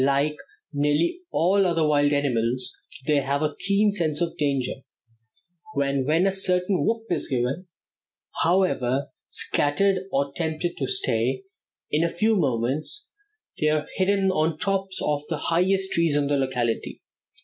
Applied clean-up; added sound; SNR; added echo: none; none; none; none.